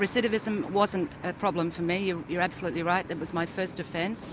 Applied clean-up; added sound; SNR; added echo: none; none; none; none.